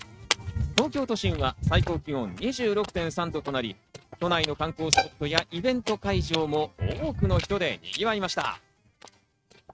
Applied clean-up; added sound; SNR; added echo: neural mask model RNNoise.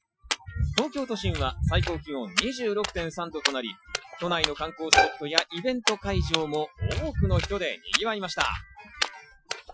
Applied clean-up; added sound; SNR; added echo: classical method Wiener filter.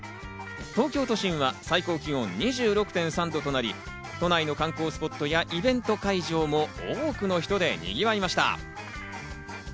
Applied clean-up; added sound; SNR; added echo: none; none; none; none.